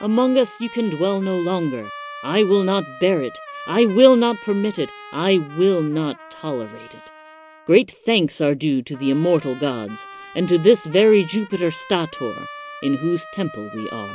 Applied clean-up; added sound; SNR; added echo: none; Trumpet; 18 dB; none.